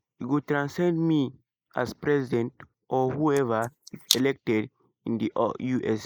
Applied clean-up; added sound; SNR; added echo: neural mask model Resemble Enhance denoiser.